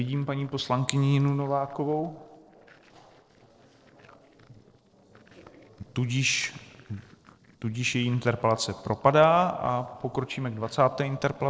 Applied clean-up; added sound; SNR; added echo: neural separator model SepFormer DNS4.